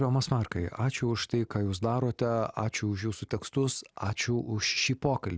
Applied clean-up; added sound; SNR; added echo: none; none; none; none.